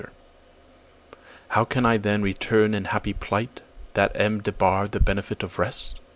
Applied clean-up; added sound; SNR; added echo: none; none; none; none.